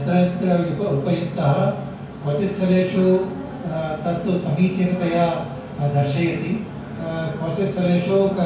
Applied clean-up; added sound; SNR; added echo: none; none; none; reverberation time 0.5 s.